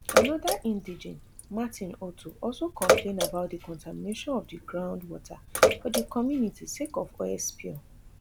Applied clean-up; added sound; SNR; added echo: none; Bathtub (filling or washing) / Water / Splash, splatter; -2 dB; none.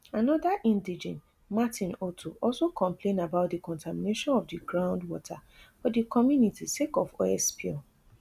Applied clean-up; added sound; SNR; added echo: none; none; none; none.